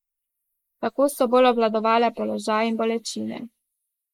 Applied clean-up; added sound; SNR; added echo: neural mask model Resemble Enhance denoiser.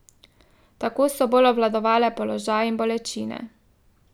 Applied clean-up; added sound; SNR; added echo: none; none; none; none.